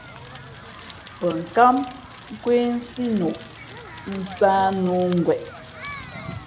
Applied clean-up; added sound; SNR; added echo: none; Crackle; 15 dB; none.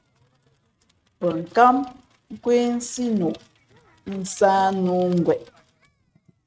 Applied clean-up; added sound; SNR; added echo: neural mask model RNNoise.